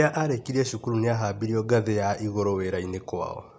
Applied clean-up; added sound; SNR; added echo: none; none; none; none.